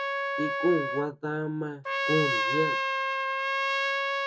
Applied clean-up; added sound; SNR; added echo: none; Trumpet; -3 dB; reverberation time 0.2 s.